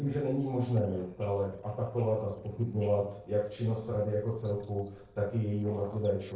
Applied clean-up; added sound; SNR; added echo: neural separator model SepFormer DNS4.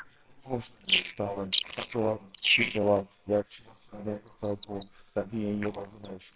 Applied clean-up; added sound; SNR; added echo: neural separator model SepFormer WHAMR!.